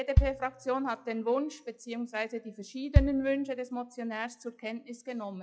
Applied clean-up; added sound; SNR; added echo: classical method log-MMSE.